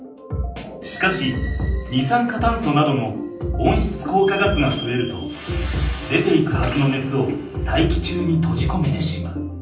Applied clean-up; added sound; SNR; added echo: none; none; none; reverberation time 0.6 s.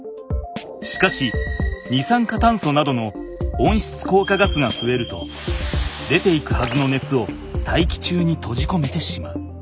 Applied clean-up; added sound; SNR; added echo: none; none; none; none.